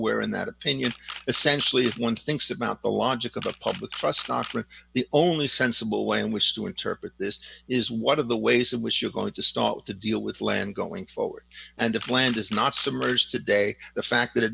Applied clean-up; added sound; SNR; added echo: none; Camera; 15 dB; none.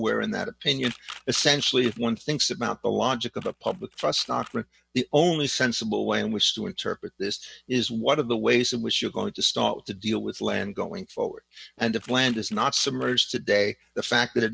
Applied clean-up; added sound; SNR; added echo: neural mask model RNNoise.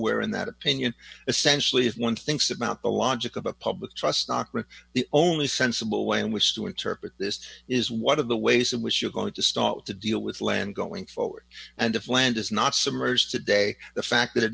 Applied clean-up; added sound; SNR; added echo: none; none; none; none.